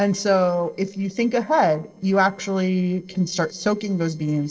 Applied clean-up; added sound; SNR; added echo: neural separator model SepFormer DNS4.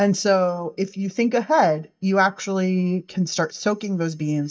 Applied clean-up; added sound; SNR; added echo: neural mask model DeepFilterNet 3.